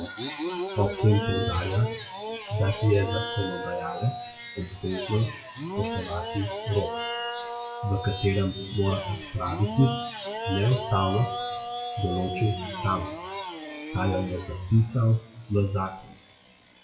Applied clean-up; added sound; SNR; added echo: classical method WPE with log-MMSE.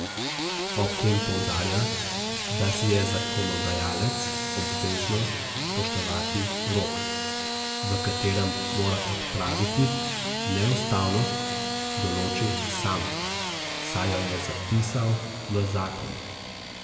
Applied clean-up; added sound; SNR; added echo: none; Engine starting / Sawing; 2 dB; reverberation time 2.0 s.